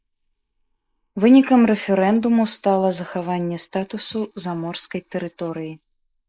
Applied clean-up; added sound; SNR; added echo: neural mask model Resemble Enhance denoiser.